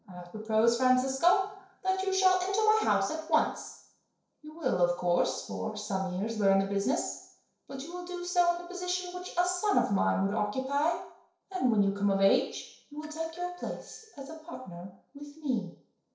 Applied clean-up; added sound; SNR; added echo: neural separator model SepFormer DNS4.